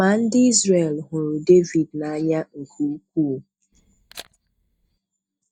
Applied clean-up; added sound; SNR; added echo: neural mask model DeepFilterNet 3.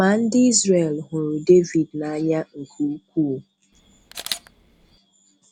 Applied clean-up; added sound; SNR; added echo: none; Camera; 14 dB; none.